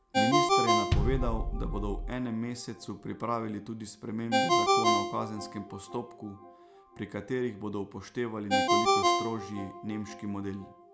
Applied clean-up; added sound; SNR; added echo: none; Ringtone + Bass drum; -5 dB; none.